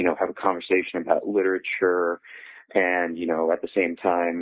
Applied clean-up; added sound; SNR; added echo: neural mask model Resemble Enhance denoiser.